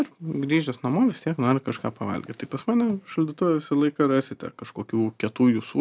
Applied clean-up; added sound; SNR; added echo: none; none; none; none.